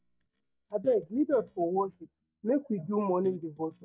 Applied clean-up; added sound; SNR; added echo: neural mask model DeepFilterNet 3.